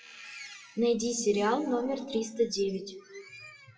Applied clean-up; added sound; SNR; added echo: classical method WPE with log-MMSE.